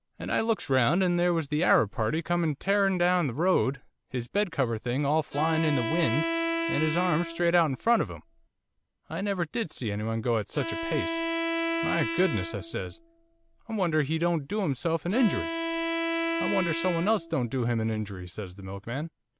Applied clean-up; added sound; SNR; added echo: none; Bowed string instrument; 5 dB; none.